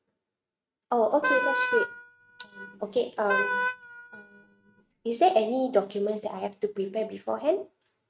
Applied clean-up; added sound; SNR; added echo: neural mask model RNNoise.